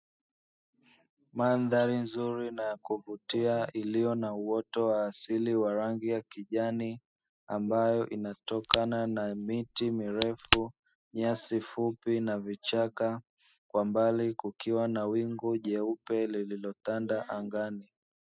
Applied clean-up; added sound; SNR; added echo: classical method spectral subtraction.